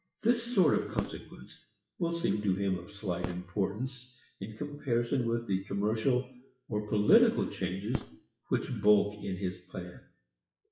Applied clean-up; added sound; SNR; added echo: classical method WPE with log-MMSE.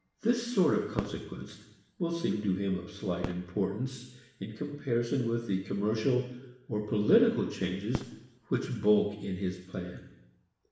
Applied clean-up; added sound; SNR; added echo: none; Fireworks; 15 dB; reverberation time 0.9 s.